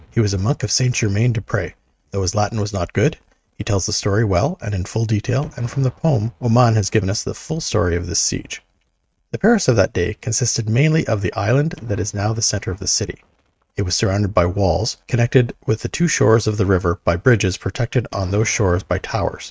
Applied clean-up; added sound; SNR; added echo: neural mask model RNNoise.